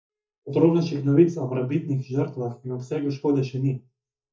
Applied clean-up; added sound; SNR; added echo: neural mask model DeepFilterNet 3.